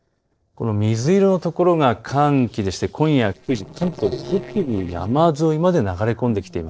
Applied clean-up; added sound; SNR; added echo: neural separator model SepFormer DNS4.